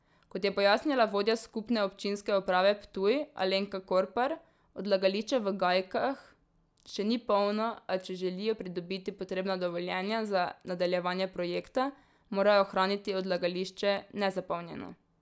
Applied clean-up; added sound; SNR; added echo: none; none; none; none.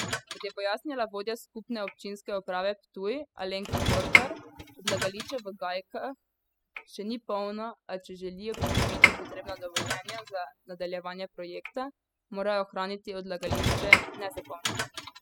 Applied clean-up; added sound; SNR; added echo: classical method spectral subtraction.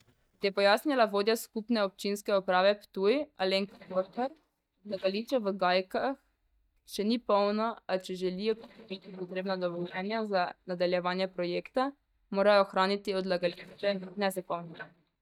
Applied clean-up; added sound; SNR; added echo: neural mask model DeepFilterNet 3.